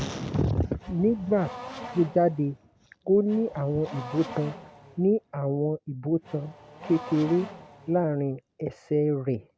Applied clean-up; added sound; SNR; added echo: none; Race car, auto racing / Accelerating, revving, vroom; 16 dB; none.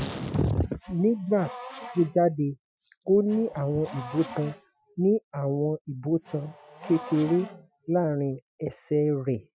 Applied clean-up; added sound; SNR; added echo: classical method Wiener filter.